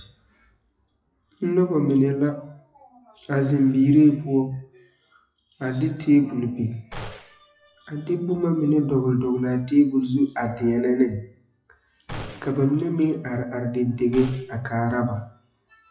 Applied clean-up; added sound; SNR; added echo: classical method WPE with log-MMSE.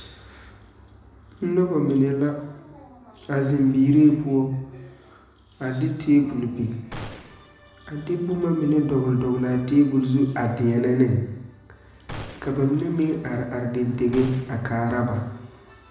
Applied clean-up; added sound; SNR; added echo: none; Gunshot, gunfire; 17 dB; reverberation time 0.9 s.